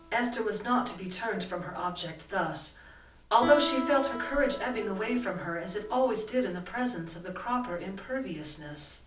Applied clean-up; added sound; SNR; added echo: none; Guitar; 12 dB; reverberation time 0.3 s.